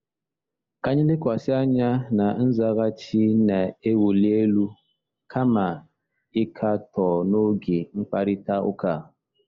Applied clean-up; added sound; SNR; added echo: none; none; none; none.